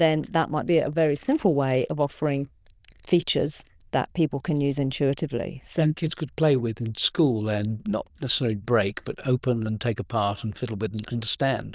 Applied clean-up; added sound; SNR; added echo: neural diffusion model UNIVERSE++.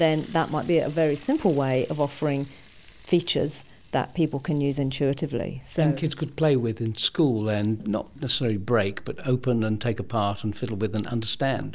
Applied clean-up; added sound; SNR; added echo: none; Mechanisms / Bicycle; 17 dB; none.